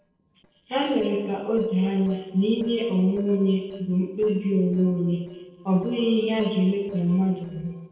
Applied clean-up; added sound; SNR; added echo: neural separator model SepFormer DNS4.